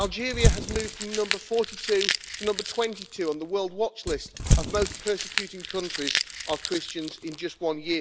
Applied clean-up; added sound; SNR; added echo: none; Crumpling, crinkling / Crushing; 0 dB; none.